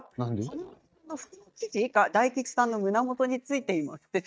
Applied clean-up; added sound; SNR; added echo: neural mask model DeepFilterNet 3.